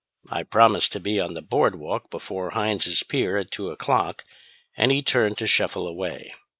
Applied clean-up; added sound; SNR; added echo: neural mask model Resemble Enhance denoiser.